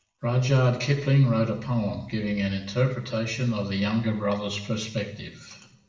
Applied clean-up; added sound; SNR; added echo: none; none; none; reverberation time 0.9 s.